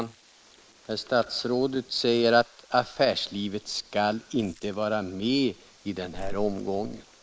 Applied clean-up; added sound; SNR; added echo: neural mask model Resemble Enhance denoiser.